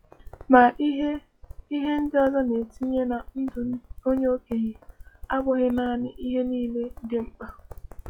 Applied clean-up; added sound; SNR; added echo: classical method log-MMSE.